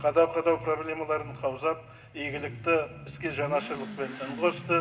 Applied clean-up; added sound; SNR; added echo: none; Motorcycle / Accelerating, revving, vroom; 13 dB; reverberation time 0.2 s.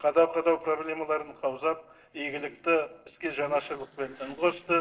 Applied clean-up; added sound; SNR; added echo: neural separator model SepFormer DNS4.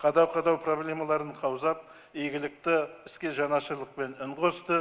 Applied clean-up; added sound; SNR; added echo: none; none; none; none.